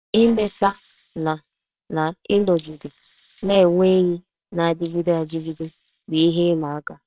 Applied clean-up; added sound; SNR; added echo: neural separator model SepFormer WHAMR!.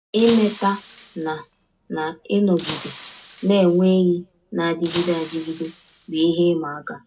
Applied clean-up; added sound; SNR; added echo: none; Shatter; 17 dB; reverberation time 0.2 s.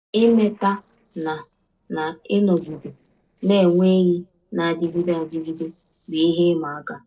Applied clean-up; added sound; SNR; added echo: neural separator model SepFormer DNS4.